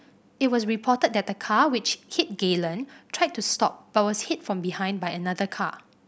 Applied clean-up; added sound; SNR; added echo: none; none; none; none.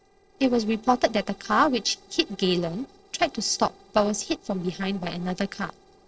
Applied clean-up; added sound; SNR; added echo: neural separator model SepFormer DNS4.